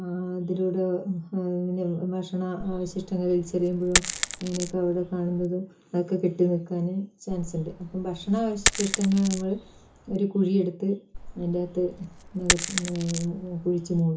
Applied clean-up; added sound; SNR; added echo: none; Coin (dropping); 4 dB; reverberation time 0.2 s.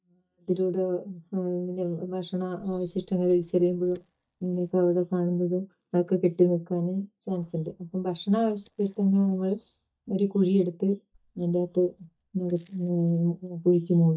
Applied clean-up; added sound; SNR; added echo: neural mask model DeepFilterNet 3.